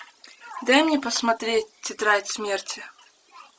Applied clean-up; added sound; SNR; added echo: none; none; none; none.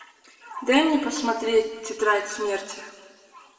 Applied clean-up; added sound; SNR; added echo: none; none; none; reverberation time 1.6 s.